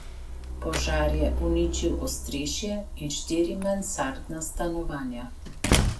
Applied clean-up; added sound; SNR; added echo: none; Slam + Truck; 0 dB; none.